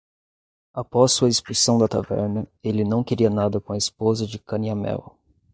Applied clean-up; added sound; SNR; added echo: neural mask model DeepFilterNet 3.